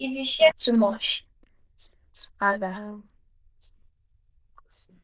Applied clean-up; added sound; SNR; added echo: neural diffusion model UNIVERSE++.